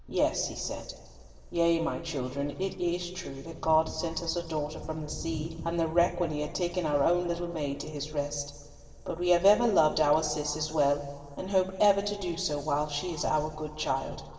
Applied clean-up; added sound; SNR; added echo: none; Thunder; 19 dB; reverberation time 2.2 s.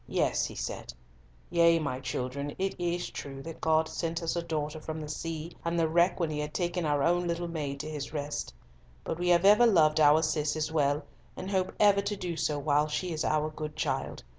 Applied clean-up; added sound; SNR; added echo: none; none; none; none.